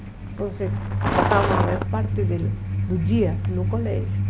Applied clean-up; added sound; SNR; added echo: none; Truck; -4 dB; none.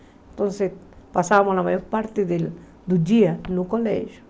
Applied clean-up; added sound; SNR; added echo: none; none; none; none.